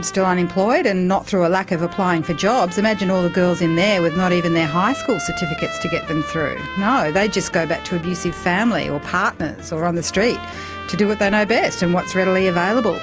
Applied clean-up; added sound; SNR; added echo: none; Trumpet; 13 dB; none.